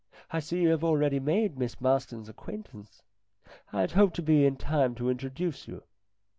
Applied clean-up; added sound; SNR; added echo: none; none; none; none.